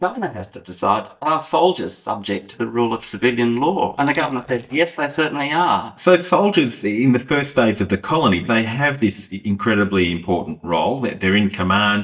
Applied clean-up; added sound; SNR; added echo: neural mask model DeepFilterNet 3.